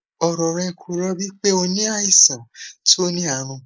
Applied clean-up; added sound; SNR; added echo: neural mask model Resemble Enhance denoiser.